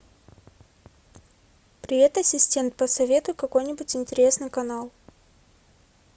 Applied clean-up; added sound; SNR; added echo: none; none; none; none.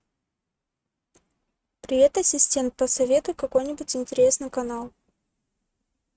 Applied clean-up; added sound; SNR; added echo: neural mask model RNNoise.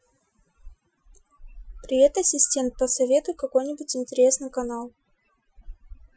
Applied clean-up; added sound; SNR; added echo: classical method Wiener filter.